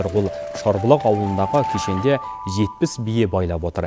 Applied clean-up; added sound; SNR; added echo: none; Alarm; 10 dB; none.